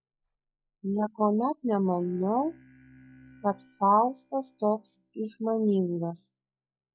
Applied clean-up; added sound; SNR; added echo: classical method log-MMSE.